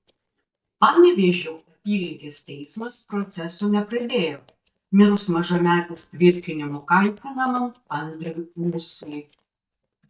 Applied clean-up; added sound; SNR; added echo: neural mask model DeepFilterNet 3.